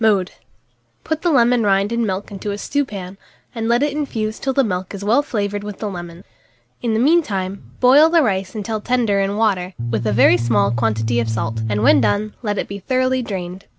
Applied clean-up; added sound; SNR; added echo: none; Bass guitar; 2 dB; none.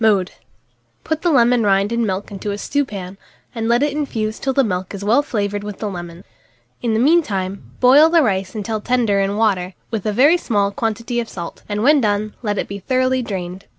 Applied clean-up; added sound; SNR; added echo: none; none; none; none.